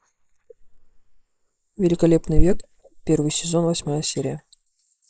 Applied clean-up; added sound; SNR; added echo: neural mask model Resemble Enhance denoiser.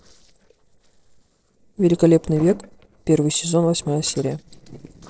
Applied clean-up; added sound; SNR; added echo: neural separator model SepFormer DNS4.